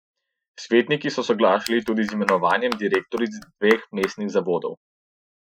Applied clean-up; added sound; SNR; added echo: classical method Wiener filter.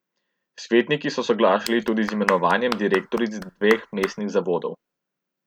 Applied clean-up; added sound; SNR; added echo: none; Clapping; 11 dB; none.